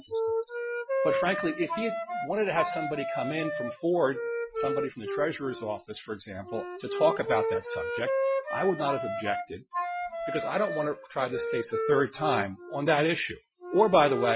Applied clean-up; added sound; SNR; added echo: classical method Wiener filter.